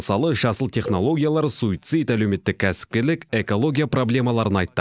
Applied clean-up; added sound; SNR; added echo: neural mask model DeepFilterNet 3.